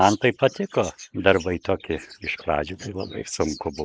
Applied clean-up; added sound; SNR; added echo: neural mask model Resemble Enhance denoiser.